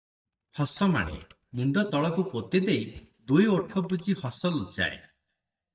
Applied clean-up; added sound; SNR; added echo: neural mask model DeepFilterNet 3.